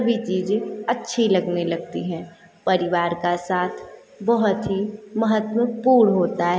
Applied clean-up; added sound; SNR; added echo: none; none; none; none.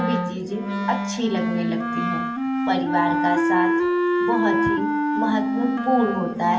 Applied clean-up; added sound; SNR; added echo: none; Wind instrument, woodwind instrument; -2 dB; reverberation time 0.3 s.